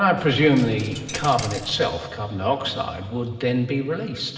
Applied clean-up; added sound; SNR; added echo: none; Coin (dropping); 15 dB; reverberation time 1.7 s.